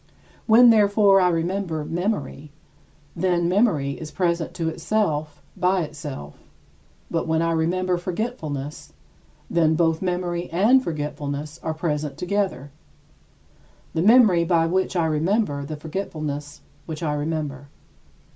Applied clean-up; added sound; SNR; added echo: none; none; none; none.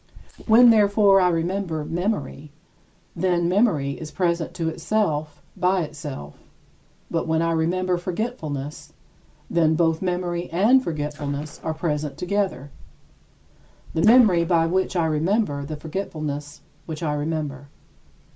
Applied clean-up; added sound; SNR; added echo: neural mask model Resemble Enhance denoiser.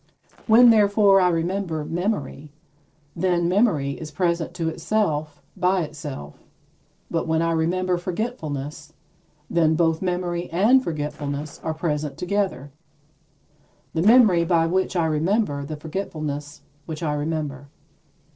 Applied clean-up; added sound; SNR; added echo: neural separator model SepFormer DNS4.